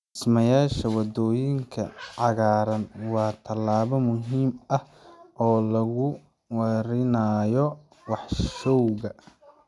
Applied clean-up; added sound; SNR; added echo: none; none; none; none.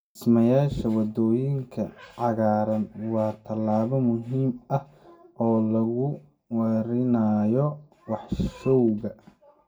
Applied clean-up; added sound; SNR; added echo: none; none; none; reverberation time 0.2 s.